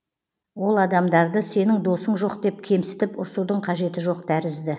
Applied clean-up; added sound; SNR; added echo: none; none; none; none.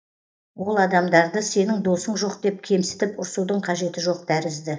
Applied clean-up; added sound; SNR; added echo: neural mask model DeepFilterNet 3.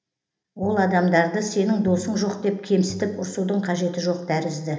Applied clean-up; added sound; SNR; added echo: none; Tap; 19 dB; reverberation time 0.8 s.